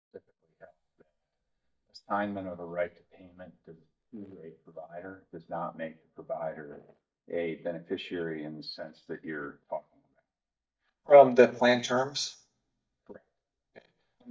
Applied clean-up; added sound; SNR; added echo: neural mask model DeepFilterNet 3.